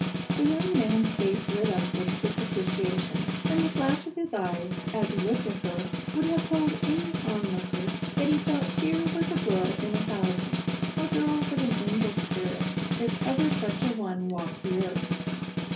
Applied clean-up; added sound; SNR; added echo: none; Snare drum; 0 dB; reverberation time 0.5 s.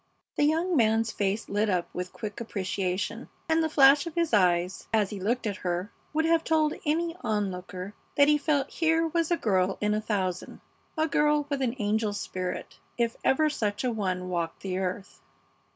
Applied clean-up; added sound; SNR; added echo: none; none; none; none.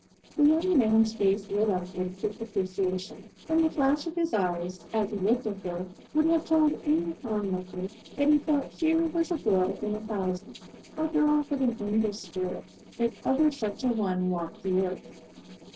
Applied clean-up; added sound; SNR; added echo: neural separator model SepFormer DNS4.